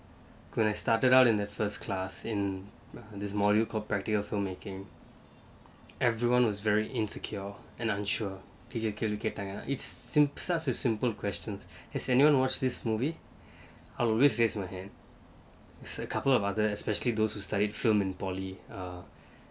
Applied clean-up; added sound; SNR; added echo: none; none; none; none.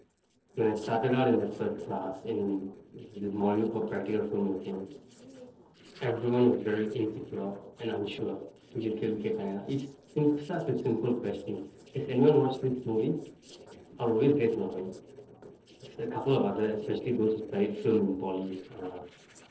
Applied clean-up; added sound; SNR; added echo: neural separator model SepFormer DNS4.